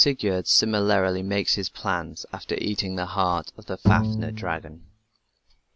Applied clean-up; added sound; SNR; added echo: none; Bowed string instrument; 0 dB; none.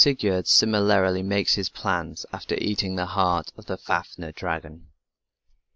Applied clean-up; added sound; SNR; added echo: neural mask model Resemble Enhance denoiser.